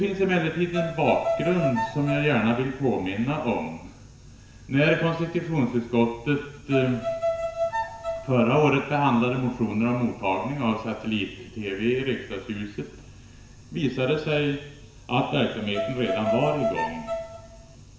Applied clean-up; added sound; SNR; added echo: none; Bowed string instrument; 4 dB; reverberation time 0.9 s.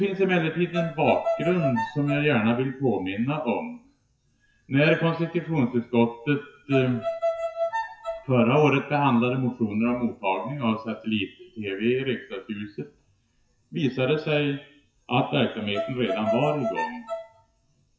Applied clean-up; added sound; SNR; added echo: classical method WPE with log-MMSE.